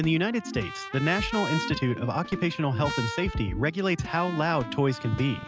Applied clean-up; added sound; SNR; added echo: none; Trumpet; 11 dB; none.